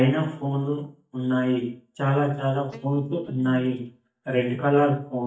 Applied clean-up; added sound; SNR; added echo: neural mask model DeepFilterNet 3.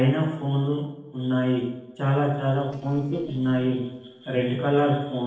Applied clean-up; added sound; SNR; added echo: neural separator model SepFormer DNS4.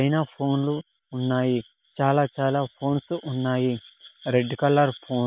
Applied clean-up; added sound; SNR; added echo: none; none; none; none.